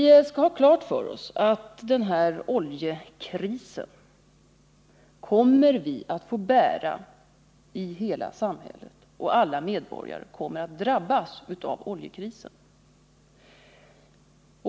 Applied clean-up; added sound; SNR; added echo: none; none; none; none.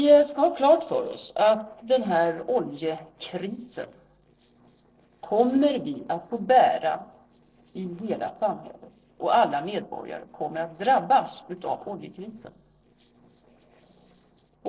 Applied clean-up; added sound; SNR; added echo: neural separator model SepFormer DNS4.